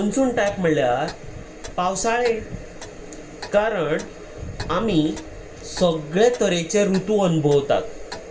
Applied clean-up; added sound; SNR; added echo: none; Clock; 17 dB; reverberation time 0.2 s.